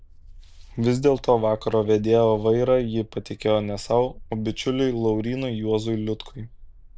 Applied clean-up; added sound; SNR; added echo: none; Bark; 19 dB; none.